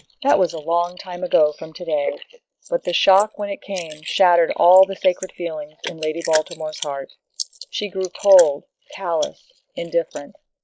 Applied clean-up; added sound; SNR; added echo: neural mask model Resemble Enhance denoiser.